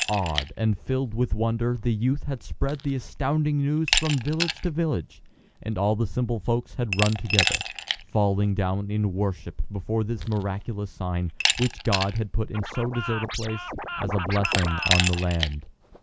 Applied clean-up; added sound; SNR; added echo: none; Scratching (performance technique) + Glass; 6 dB; none.